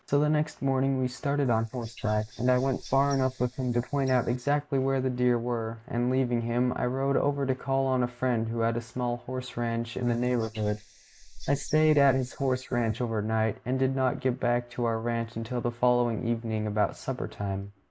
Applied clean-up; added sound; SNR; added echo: neural mask model Resemble Enhance denoiser.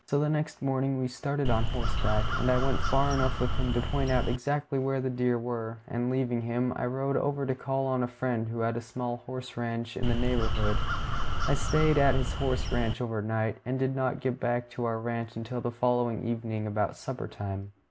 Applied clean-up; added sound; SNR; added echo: none; Crow; -3 dB; none.